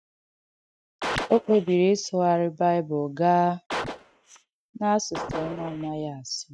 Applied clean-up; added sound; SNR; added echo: neural mask model RNNoise.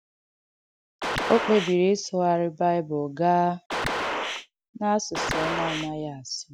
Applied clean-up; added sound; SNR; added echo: none; Gunshot, gunfire; 3 dB; none.